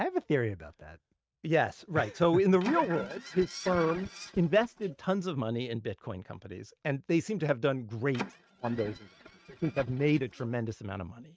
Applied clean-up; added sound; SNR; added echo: neural mask model RNNoise.